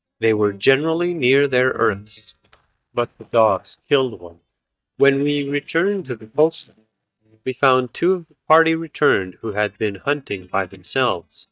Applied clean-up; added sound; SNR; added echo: neural mask model DeepFilterNet 3.